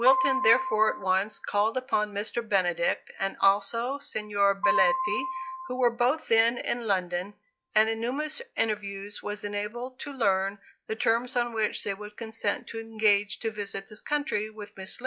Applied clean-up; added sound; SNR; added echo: classical method log-MMSE.